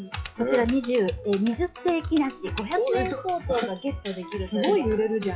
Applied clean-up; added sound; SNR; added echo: classical method WPE with log-MMSE.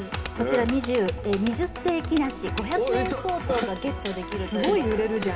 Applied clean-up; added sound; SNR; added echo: none; Bicycle bell; 14 dB; reverberation time 0.3 s.